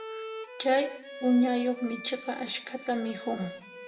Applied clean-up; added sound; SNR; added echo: none; Bowed string instrument; 13 dB; reverberation time 0.6 s.